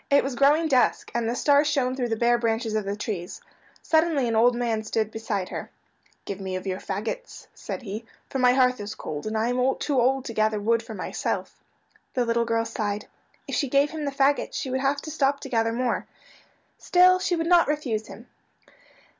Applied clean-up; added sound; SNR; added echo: none; none; none; none.